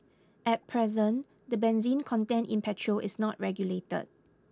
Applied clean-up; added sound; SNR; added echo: none; none; none; none.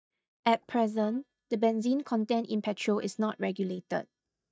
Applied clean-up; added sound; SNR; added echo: neural mask model DeepFilterNet 3.